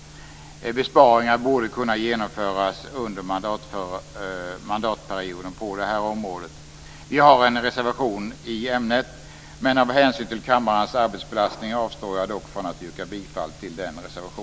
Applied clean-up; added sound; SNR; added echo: none; none; none; none.